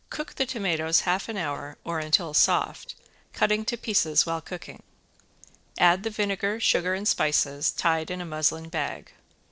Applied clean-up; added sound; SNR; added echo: neural separator model SepFormer DNS4.